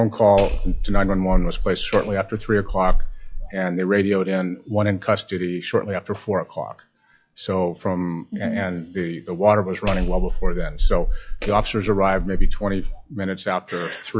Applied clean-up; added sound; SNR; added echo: classical method log-MMSE.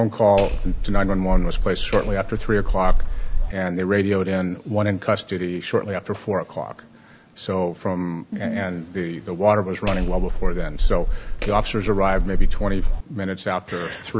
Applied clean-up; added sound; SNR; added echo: none; Hammer; -4 dB; none.